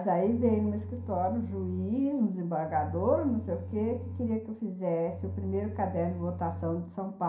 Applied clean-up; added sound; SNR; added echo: none; Bowed string instrument; 9 dB; reverberation time 0.5 s.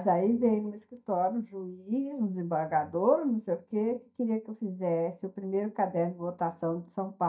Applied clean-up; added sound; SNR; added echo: neural mask model DeepFilterNet 3.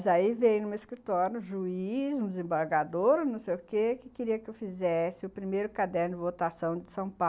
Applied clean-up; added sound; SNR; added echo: none; none; none; none.